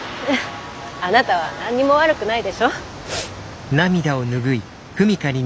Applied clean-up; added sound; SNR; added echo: none; none; none; none.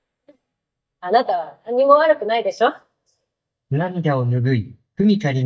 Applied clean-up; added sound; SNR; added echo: neural mask model DeepFilterNet 3.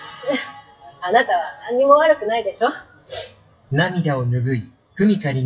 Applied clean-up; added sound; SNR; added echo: classical method WPE with log-MMSE.